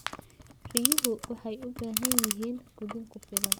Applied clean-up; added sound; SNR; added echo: none; Clock; -3 dB; none.